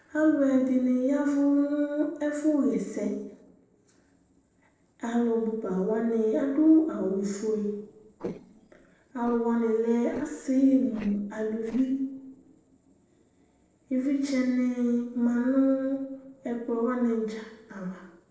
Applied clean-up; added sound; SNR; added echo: neural separator model SepFormer DNS4.